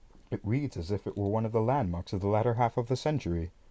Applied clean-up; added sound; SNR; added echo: none; none; none; none.